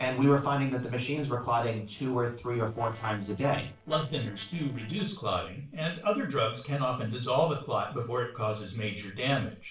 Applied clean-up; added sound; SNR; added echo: neural separator model SepFormer DNS4.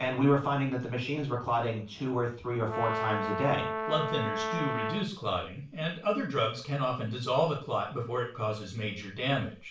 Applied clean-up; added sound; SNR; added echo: none; Brass instrument; 3 dB; reverberation time 0.3 s.